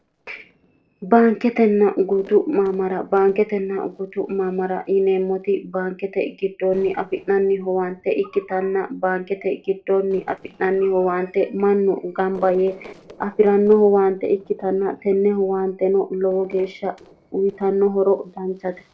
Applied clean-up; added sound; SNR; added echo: neural separator model SepFormer DNS4.